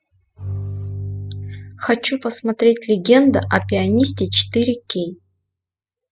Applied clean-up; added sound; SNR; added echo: classical method spectral subtraction.